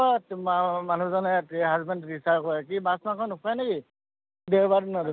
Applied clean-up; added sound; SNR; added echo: none; none; none; none.